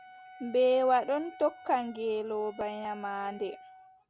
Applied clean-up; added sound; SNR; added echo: none; Wind instrument, woodwind instrument; 19 dB; none.